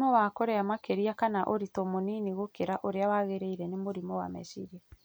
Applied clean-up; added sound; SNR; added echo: none; none; none; none.